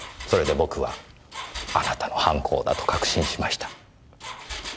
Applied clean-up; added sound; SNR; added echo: none; Engine; 11 dB; none.